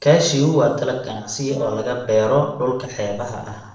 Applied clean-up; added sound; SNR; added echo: neural separator model SepFormer DNS4.